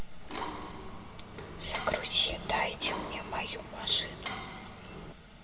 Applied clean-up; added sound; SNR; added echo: none; Mechanisms; 15 dB; reverberation time 1.3 s.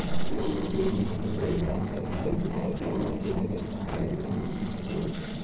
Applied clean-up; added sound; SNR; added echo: neural separator model SepFormer DNS4.